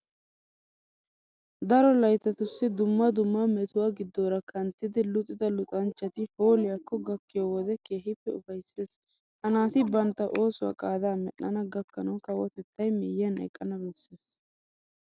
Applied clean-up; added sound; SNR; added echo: none; none; none; none.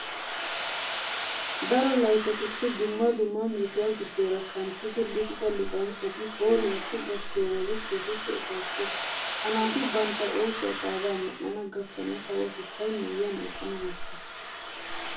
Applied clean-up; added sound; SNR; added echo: none; Domestic sounds, home sounds; 4 dB; reverberation time 0.3 s.